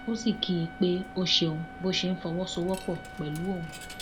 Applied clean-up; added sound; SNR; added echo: none; Trumpet + Coin (dropping); 13 dB; none.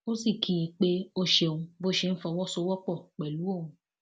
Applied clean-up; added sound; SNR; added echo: none; none; none; none.